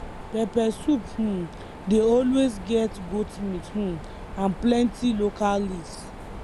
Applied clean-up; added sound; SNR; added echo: none; Mechanisms; 13 dB; none.